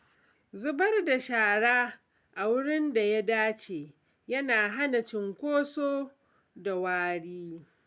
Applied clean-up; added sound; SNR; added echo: none; none; none; none.